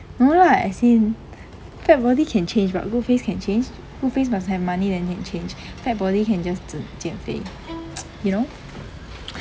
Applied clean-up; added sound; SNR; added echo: none; Bowed string instrument; 19 dB; none.